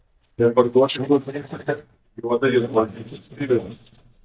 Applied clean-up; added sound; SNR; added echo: neural mask model DeepFilterNet 3.